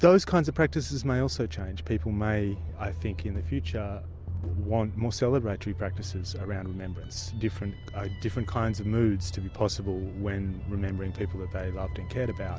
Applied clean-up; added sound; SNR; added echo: none; Bass drum; 19 dB; none.